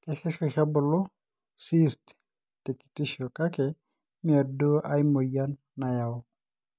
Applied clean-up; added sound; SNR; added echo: none; none; none; none.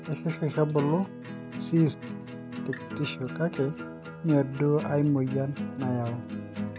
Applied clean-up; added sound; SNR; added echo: none; Acoustic guitar; 9 dB; none.